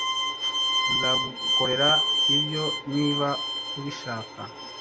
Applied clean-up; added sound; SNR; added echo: none; Bowed string instrument; -4 dB; none.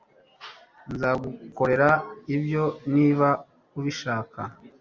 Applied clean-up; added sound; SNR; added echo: none; none; none; none.